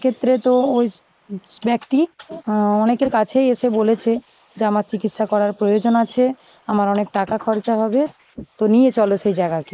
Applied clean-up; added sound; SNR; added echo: neural mask model Resemble Enhance denoiser.